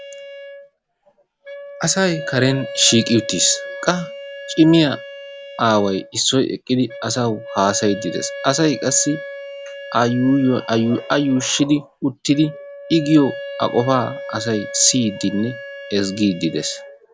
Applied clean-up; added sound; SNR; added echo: none; Wind instrument, woodwind instrument; 13 dB; none.